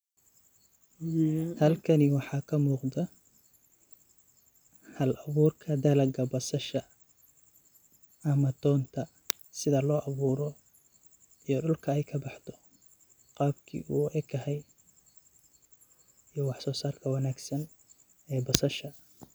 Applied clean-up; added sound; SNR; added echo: none; none; none; none.